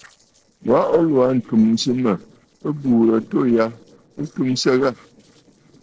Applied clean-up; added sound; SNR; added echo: neural separator model SepFormer DNS4.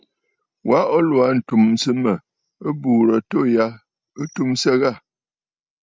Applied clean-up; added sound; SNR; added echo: none; none; none; none.